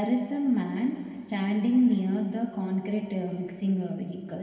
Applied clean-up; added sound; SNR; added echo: none; none; none; reverberation time 2.7 s.